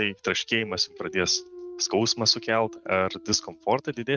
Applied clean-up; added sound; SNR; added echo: neural mask model RNNoise.